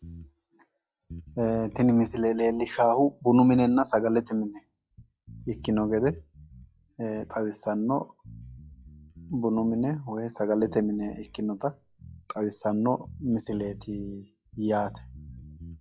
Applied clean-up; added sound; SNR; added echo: classical method log-MMSE.